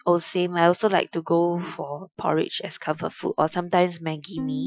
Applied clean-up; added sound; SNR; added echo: classical method Wiener filter.